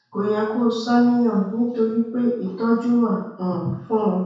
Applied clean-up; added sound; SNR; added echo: none; none; none; reverberation time 0.6 s.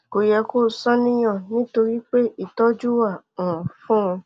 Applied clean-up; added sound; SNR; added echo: none; none; none; none.